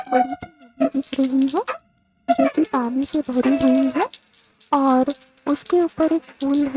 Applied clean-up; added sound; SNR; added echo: neural mask model RNNoise.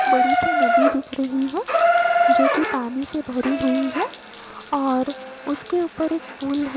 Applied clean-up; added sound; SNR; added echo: none; Bathtub (filling or washing) / Water tap, faucet; -2 dB; none.